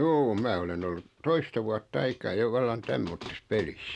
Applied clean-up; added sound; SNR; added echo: none; none; none; none.